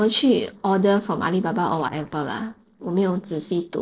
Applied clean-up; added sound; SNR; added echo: neural separator model SepFormer DNS4.